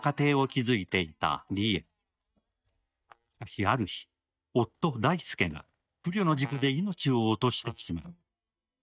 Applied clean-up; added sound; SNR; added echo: neural mask model DeepFilterNet 3.